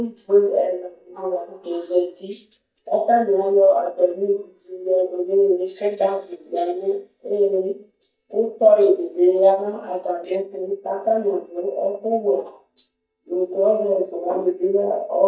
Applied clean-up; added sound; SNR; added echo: neural mask model DeepFilterNet 3.